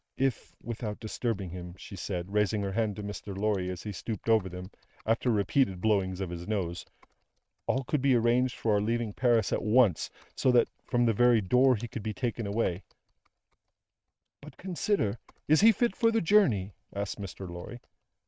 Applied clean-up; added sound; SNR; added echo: neural mask model RNNoise.